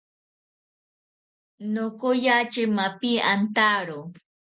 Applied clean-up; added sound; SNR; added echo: none; none; none; none.